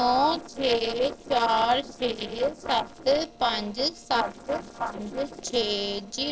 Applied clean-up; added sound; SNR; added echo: neural separator model SepFormer DNS4.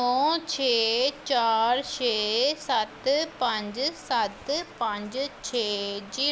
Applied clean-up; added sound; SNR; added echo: none; none; none; none.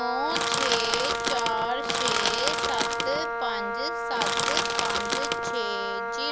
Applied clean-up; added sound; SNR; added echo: none; Wind instrument, woodwind instrument + Crushing; -5 dB; none.